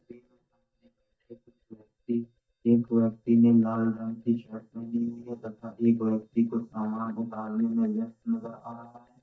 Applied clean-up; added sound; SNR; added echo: neural mask model DeepFilterNet 3.